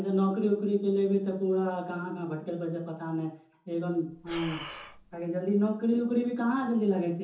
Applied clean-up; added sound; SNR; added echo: none; Breathing; 14 dB; reverberation time 0.6 s.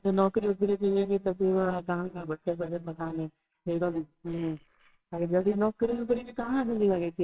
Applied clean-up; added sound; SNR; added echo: neural separator model SepFormer WHAMR!.